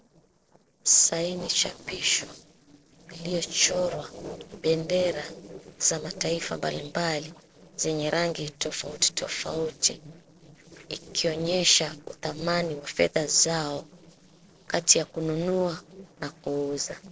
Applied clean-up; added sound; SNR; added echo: neural separator model SepFormer DNS4.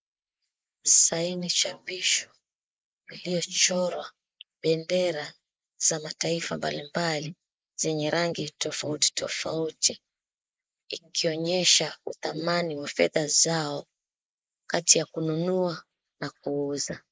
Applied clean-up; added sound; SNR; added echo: neural mask model Resemble Enhance denoiser.